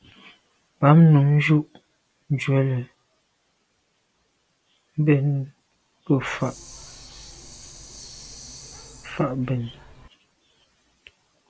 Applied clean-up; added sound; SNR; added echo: none; Hiss; 19 dB; none.